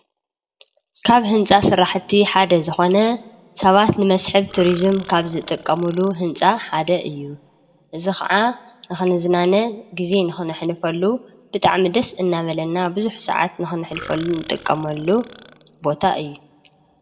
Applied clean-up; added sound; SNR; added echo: none; Burping, eructation; 19 dB; reverberation time 0.7 s.